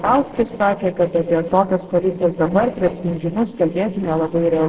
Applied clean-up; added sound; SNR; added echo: neural separator model SepFormer DNS4.